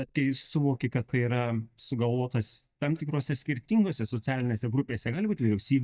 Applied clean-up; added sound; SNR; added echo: neural mask model DeepFilterNet 3.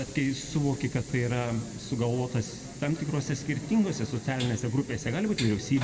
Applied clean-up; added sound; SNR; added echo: none; Train; 16 dB; reverberation time 0.9 s.